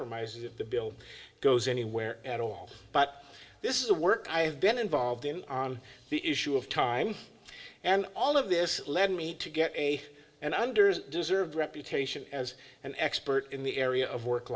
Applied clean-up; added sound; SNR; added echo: none; none; none; reverberation time 0.3 s.